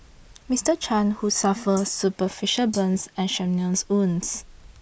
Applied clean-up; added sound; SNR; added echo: neural mask model Resemble Enhance denoiser.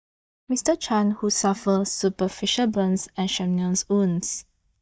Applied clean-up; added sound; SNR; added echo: neural mask model DeepFilterNet 3.